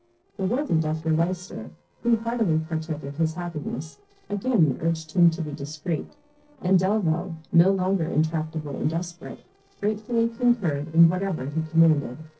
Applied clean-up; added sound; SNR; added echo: neural separator model SepFormer DNS4.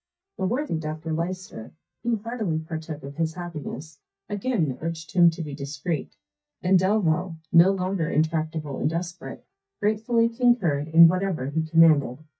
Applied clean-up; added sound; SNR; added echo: neural mask model DeepFilterNet 3.